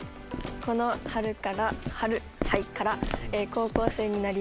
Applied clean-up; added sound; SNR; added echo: none; Walk, footsteps; 6 dB; none.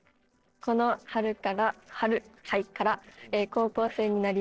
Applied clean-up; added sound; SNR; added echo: neural separator model SepFormer DNS4.